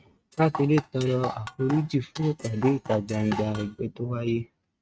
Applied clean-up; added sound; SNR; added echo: neural mask model RNNoise.